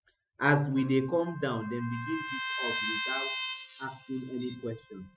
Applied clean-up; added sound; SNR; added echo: classical method spectral subtraction.